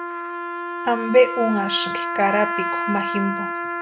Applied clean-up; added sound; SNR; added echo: none; Trumpet; 4 dB; none.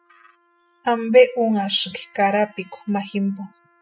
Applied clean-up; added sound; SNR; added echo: classical method spectral subtraction.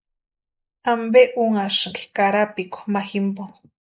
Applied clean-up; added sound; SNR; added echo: neural mask model Resemble Enhance denoiser.